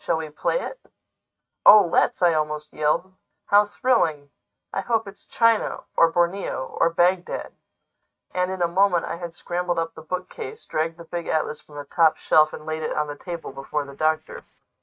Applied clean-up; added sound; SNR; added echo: neural mask model RNNoise.